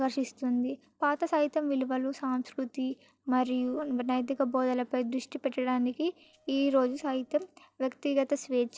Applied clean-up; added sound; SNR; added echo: neural separator model SepFormer DNS4.